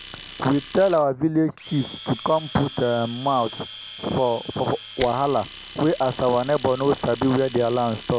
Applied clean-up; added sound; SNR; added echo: none; Domestic sounds, home sounds; 15 dB; none.